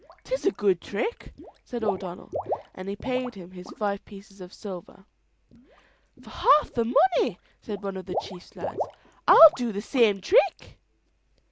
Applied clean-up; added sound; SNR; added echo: none; Water / Liquid; 12 dB; none.